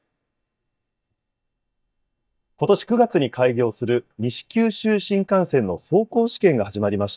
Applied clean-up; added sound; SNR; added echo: neural mask model DeepFilterNet 3.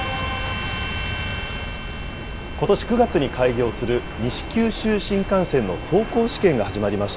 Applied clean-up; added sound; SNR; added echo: none; Fixed-wing aircraft, airplane; 9 dB; none.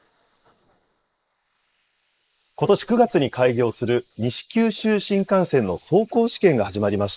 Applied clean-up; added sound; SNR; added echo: neural mask model Resemble Enhance denoiser.